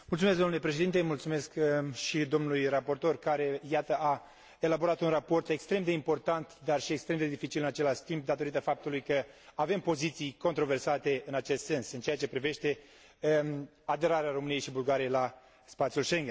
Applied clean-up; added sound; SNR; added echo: none; none; none; none.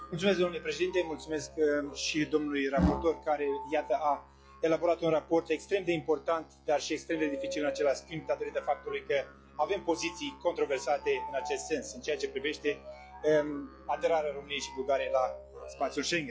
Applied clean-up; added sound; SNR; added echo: classical method log-MMSE.